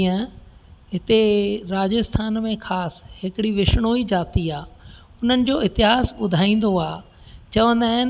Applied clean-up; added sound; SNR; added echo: none; none; none; none.